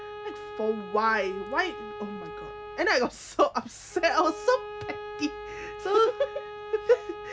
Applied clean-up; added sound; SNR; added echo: none; Bowed string instrument; 11 dB; none.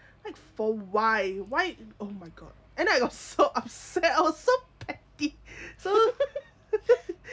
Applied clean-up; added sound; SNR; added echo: none; none; none; none.